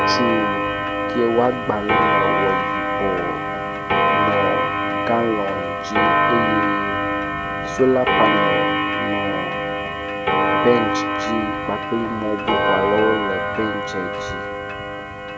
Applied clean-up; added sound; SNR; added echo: none; Clock; -3 dB; none.